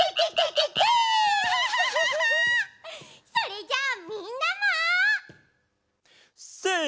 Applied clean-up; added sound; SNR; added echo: none; none; none; none.